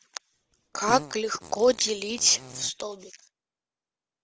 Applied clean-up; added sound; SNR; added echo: none; Fart; 16 dB; none.